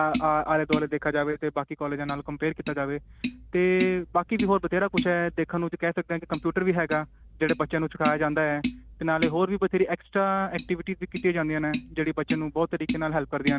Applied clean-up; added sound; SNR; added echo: none; Tap; 9 dB; none.